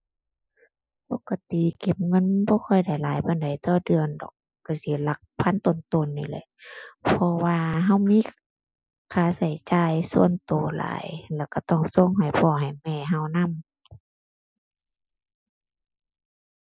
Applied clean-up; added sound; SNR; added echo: neural mask model Resemble Enhance denoiser.